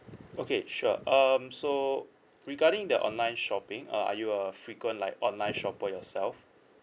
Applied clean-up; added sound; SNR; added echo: none; none; none; none.